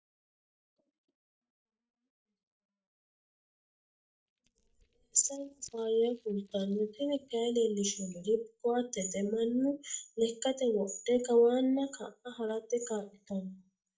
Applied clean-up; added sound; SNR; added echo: neural mask model DeepFilterNet 3.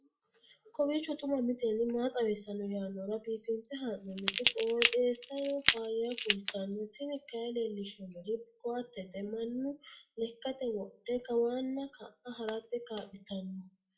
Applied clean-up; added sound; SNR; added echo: classical method WPE with log-MMSE.